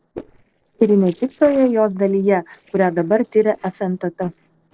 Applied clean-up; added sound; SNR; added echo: neural separator model SepFormer DNS4.